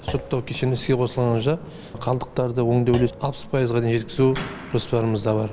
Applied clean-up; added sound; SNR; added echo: none; Thump, thud; 18 dB; none.